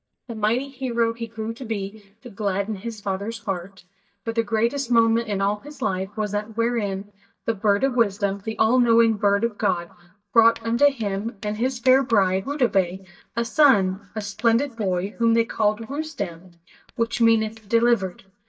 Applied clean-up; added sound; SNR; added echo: neural mask model DeepFilterNet 3.